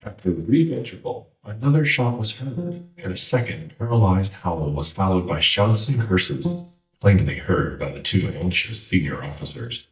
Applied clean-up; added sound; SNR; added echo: neural mask model DeepFilterNet 3.